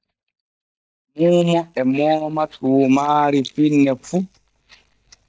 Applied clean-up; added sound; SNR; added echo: neural mask model DeepFilterNet 3.